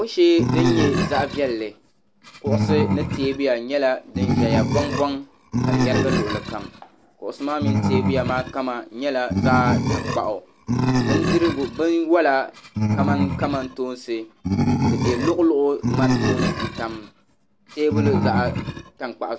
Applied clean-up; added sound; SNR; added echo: none; Animal; 0 dB; none.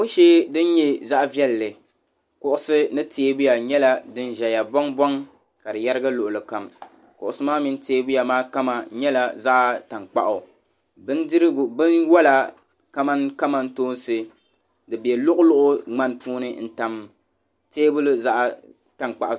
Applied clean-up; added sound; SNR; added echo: none; none; none; none.